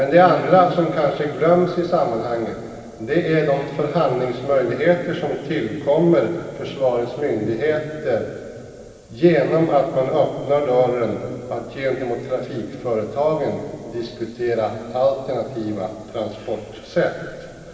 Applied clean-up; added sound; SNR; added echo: none; none; none; reverberation time 2.4 s.